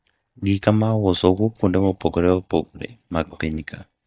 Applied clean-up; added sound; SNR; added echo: neural mask model DeepFilterNet 3.